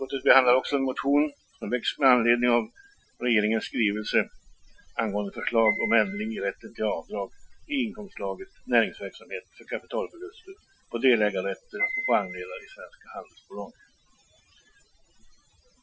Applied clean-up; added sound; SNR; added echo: classical method Wiener filter.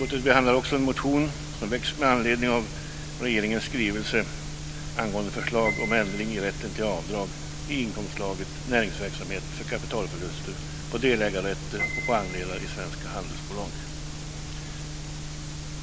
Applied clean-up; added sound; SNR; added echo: none; Piano; 15 dB; none.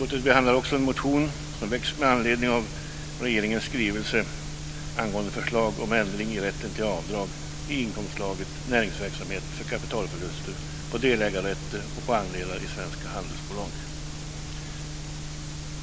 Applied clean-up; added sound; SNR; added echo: none; none; none; none.